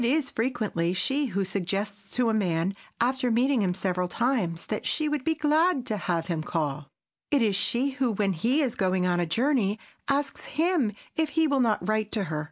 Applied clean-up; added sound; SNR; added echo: none; none; none; none.